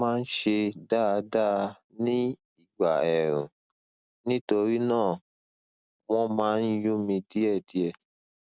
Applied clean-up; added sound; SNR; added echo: none; none; none; none.